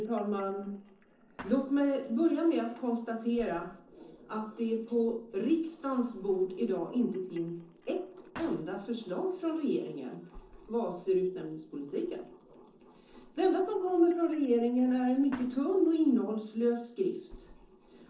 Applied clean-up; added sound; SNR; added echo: neural separator model SepFormer DNS4.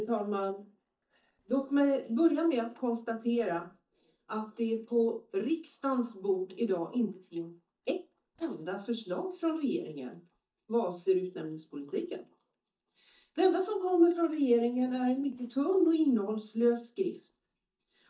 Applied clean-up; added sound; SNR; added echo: neural mask model DeepFilterNet 3.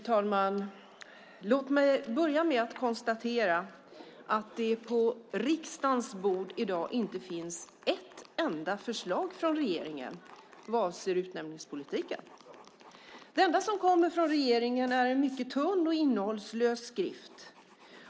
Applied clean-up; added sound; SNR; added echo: none; none; none; none.